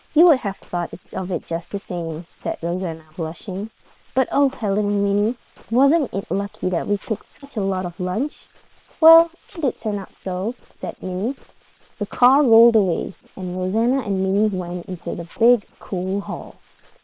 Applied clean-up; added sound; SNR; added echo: neural separator model SepFormer WHAM!.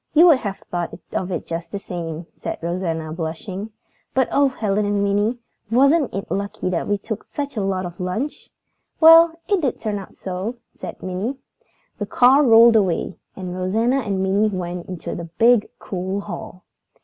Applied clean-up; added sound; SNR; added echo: none; none; none; none.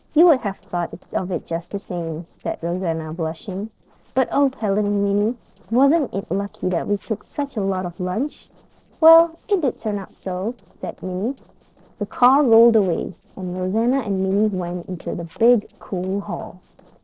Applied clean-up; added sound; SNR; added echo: neural separator model SepFormer DNS4.